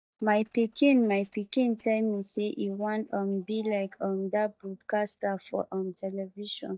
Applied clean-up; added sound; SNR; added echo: neural mask model DeepFilterNet 3.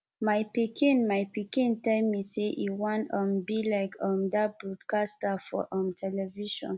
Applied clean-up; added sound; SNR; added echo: none; none; none; none.